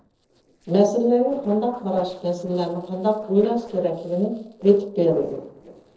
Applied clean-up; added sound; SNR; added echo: neural separator model SepFormer DNS4.